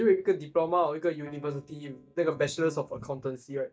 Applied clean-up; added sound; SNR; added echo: neural mask model DeepFilterNet 3.